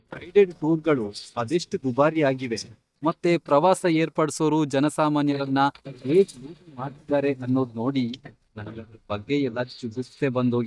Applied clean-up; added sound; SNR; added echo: neural mask model DeepFilterNet 3.